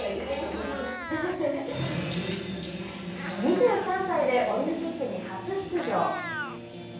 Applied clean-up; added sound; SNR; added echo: none; Meow; 13 dB; reverberation time 0.7 s.